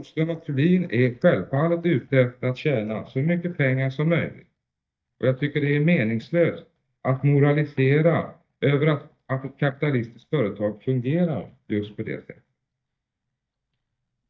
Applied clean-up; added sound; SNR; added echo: neural mask model DeepFilterNet 3.